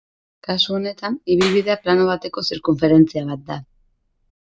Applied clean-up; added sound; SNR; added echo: none; Clapping; 17 dB; none.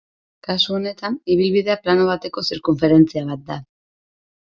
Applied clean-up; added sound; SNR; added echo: none; none; none; none.